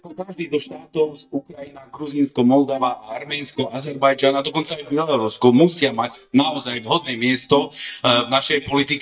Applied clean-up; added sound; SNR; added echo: neural mask model DeepFilterNet 3.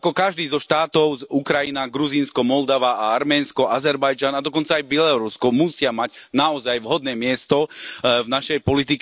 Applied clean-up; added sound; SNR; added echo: none; none; none; none.